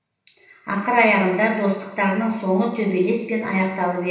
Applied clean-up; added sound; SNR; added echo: none; none; none; reverberation time 0.9 s.